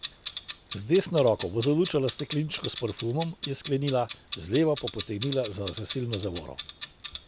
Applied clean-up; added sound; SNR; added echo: none; Clock; 12 dB; none.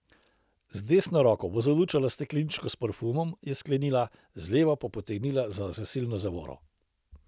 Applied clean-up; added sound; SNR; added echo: none; none; none; none.